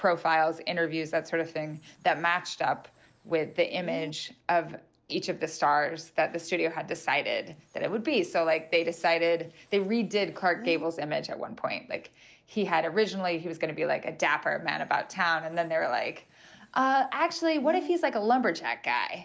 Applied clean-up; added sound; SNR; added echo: none; Bird; 20 dB; none.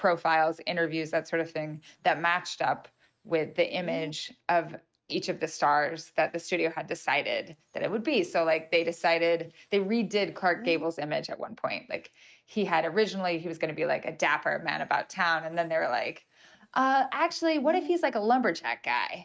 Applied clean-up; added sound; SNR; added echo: neural mask model RNNoise.